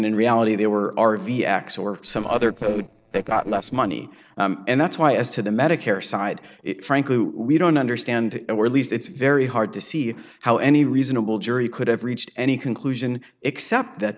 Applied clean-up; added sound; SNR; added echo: neural separator model SepFormer DNS4.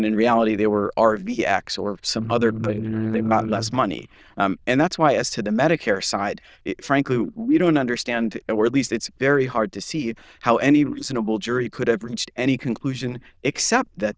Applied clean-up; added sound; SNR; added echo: neural diffusion model UNIVERSE++.